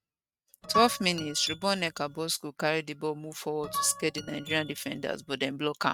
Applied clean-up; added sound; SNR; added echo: neural mask model RNNoise.